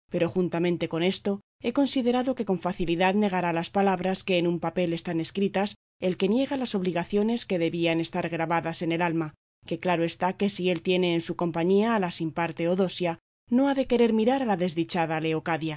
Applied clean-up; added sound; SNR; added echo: none; none; none; none.